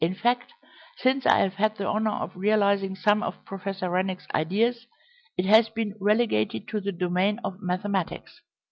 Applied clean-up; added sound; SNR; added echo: none; none; none; none.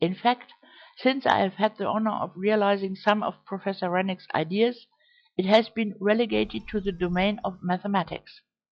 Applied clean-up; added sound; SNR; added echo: classical method log-MMSE.